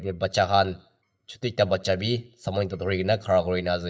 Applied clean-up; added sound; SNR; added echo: neural mask model DeepFilterNet 3.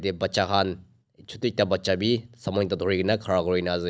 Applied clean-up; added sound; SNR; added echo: none; none; none; none.